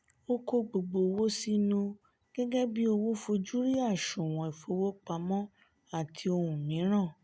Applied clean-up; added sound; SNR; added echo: none; none; none; none.